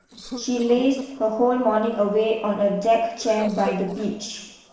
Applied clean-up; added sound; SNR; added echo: neural separator model SepFormer DNS4.